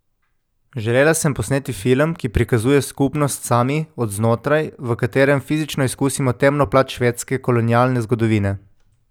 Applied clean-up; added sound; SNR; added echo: none; none; none; none.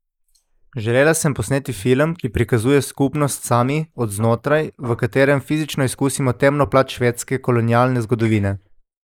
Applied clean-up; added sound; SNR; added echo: neural mask model Resemble Enhance denoiser.